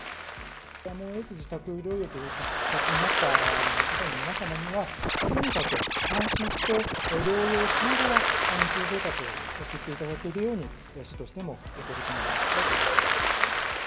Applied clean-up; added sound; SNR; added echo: none; Applause + Scratching (performance technique); -5 dB; none.